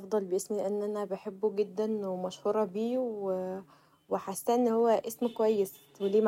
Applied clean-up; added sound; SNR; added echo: none; none; none; none.